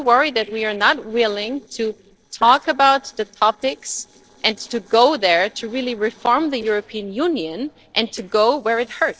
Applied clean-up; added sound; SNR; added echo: neural separator model SepFormer DNS4.